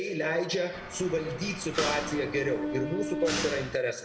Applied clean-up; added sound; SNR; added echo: none; Mechanisms; 4 dB; reverberation time 0.8 s.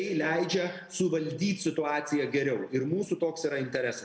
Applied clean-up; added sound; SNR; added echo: none; none; none; none.